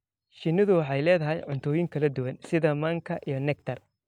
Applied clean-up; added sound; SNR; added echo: none; none; none; none.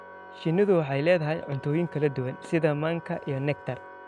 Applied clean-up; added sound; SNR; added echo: none; Organ + Wind instrument, woodwind instrument; 18 dB; none.